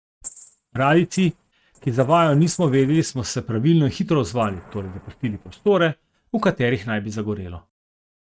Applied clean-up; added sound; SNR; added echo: neural mask model RNNoise.